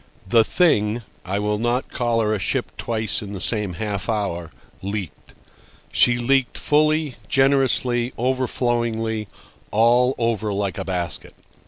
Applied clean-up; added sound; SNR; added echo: none; none; none; none.